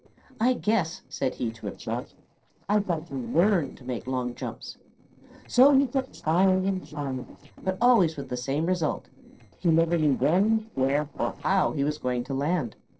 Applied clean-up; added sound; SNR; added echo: neural separator model SepFormer DNS4.